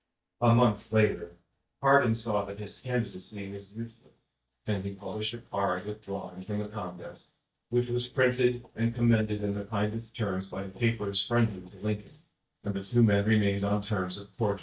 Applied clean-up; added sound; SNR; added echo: neural mask model DeepFilterNet 3.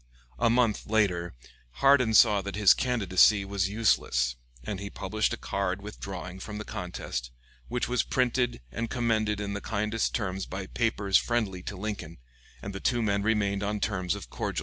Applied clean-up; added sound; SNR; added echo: none; none; none; none.